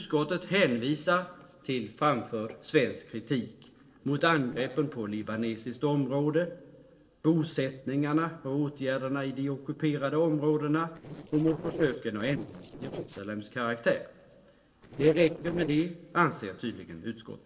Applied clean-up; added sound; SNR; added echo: neural separator model SepFormer DNS4.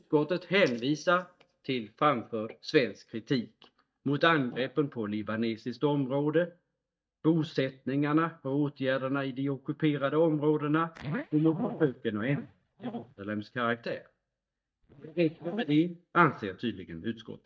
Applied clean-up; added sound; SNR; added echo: neural mask model DeepFilterNet 3.